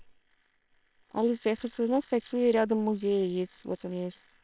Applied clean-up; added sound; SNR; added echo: neural separator model SepFormer WHAM!.